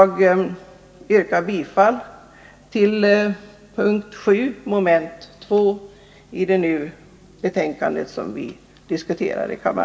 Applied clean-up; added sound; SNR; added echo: none; none; none; reverberation time 0.9 s.